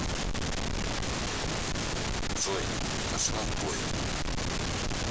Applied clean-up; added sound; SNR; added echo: none; none; none; none.